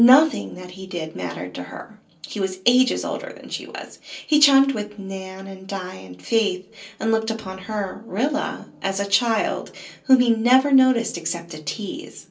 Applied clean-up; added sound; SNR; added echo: none; none; none; reverberation time 0.3 s.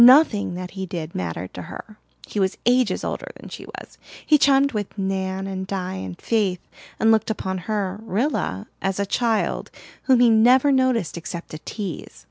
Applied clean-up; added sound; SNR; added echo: none; none; none; none.